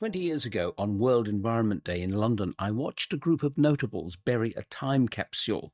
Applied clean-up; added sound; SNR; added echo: neural mask model DeepFilterNet 3.